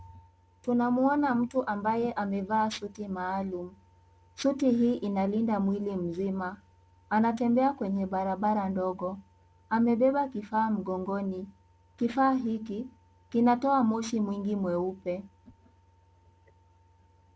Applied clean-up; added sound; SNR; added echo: none; none; none; none.